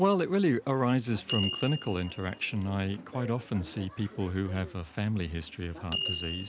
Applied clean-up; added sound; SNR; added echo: none; Door / Bell; 8 dB; none.